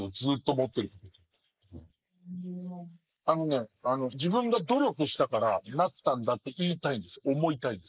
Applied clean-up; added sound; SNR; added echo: neural mask model Resemble Enhance denoiser.